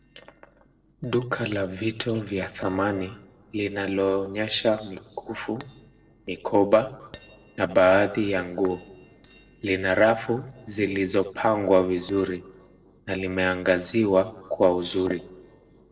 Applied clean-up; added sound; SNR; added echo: neural separator model SepFormer DNS4.